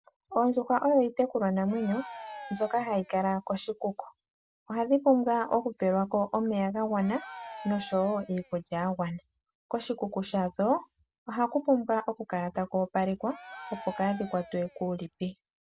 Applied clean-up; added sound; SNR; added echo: none; Cheering; 16 dB; none.